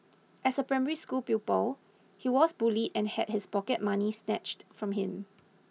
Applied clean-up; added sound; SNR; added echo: none; none; none; none.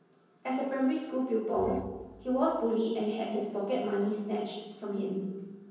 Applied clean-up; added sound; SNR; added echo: none; Bowed string instrument; 17 dB; reverberation time 1.1 s.